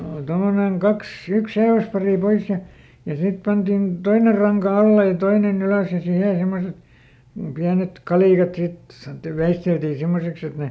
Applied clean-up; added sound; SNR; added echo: none; none; none; none.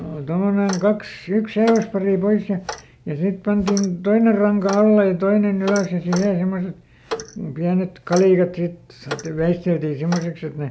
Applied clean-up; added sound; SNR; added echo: none; Clock; 16 dB; none.